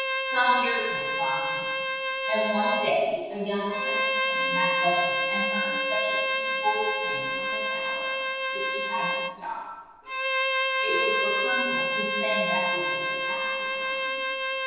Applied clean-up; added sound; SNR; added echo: none; Bowed string instrument; -4 dB; reverberation time 1.2 s.